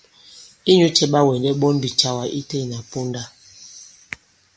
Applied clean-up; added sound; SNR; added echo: none; none; none; none.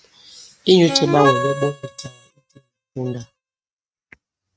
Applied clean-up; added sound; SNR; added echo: neural mask model RNNoise.